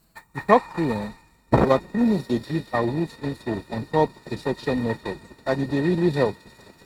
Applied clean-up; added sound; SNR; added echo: neural mask model RNNoise.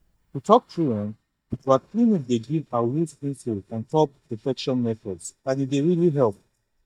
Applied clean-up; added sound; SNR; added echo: neural mask model DeepFilterNet 3.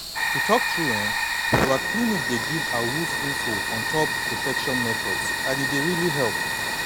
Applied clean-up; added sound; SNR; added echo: none; Fire; -3 dB; none.